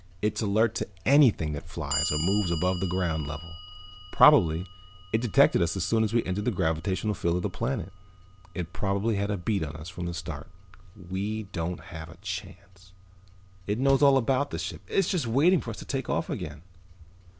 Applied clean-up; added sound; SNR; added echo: none; Bass drum + Clock; 17 dB; none.